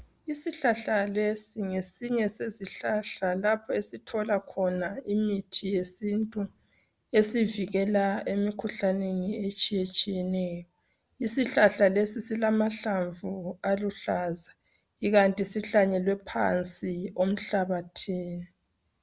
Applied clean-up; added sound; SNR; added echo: none; none; none; none.